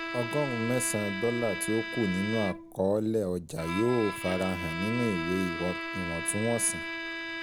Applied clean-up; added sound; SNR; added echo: none; Bowed string instrument; 6 dB; none.